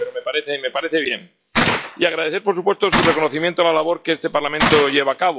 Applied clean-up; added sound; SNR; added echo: classical method log-MMSE.